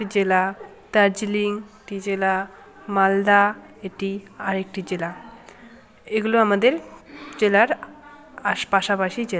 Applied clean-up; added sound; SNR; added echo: none; none; none; none.